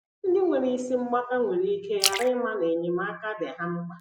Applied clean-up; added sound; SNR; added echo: classical method Wiener filter.